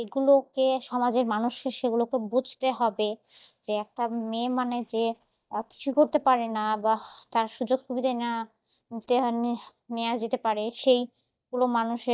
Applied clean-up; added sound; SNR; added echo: neural mask model DeepFilterNet 3.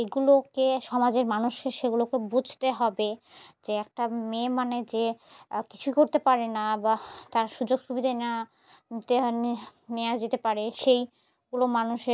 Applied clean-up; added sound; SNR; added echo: none; none; none; none.